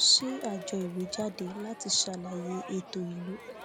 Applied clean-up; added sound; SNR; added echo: none; Crowd; 13 dB; none.